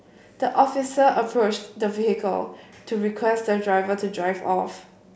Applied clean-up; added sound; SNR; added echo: none; none; none; none.